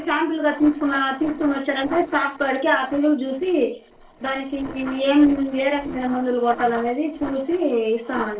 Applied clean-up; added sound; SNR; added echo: neural separator model SepFormer DNS4.